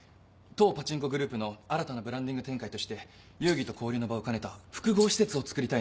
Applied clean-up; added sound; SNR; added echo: none; Rattle; 16 dB; none.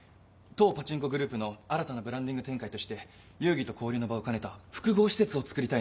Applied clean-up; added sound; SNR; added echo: none; none; none; none.